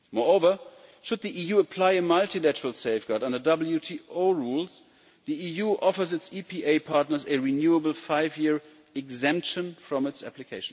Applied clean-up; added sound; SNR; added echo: none; none; none; none.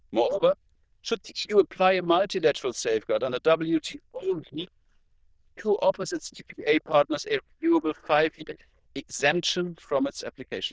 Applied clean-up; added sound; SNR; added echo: neural diffusion model UNIVERSE++.